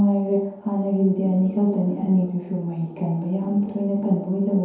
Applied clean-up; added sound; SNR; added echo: none; Organ; 15 dB; reverberation time 0.9 s.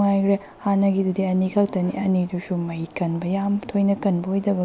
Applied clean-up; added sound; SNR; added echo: none; none; none; none.